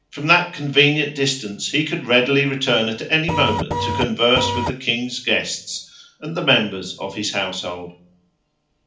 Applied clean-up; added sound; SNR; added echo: none; Printer; 1 dB; reverberation time 0.4 s.